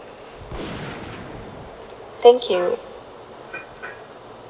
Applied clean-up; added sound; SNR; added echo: none; Gunshot, gunfire; 16 dB; none.